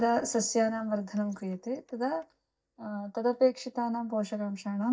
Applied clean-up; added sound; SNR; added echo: neural mask model DeepFilterNet 3.